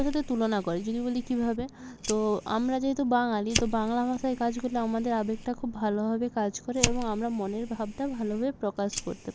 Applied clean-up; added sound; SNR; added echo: none; Fire; 9 dB; none.